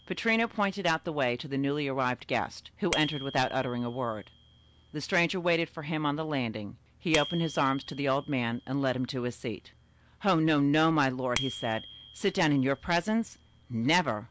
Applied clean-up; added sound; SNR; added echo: none; Bicycle bell; 16 dB; none.